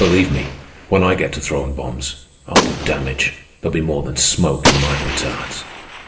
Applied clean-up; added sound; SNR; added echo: none; Gunshot, gunfire; 4 dB; reverberation time 1.1 s.